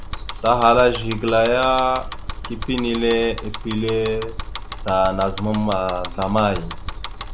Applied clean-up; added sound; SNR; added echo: none; Bicycle; 8 dB; none.